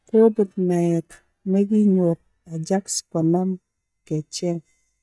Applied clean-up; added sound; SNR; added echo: neural mask model DeepFilterNet 3.